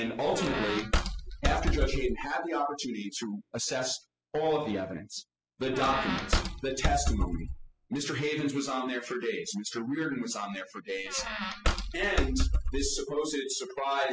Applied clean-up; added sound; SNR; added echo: classical method spectral subtraction.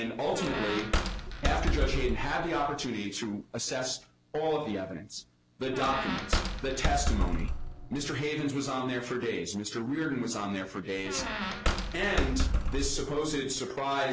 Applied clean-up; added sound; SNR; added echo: none; Squeak; -2 dB; none.